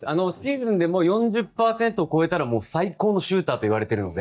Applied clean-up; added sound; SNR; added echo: neural mask model DeepFilterNet 3.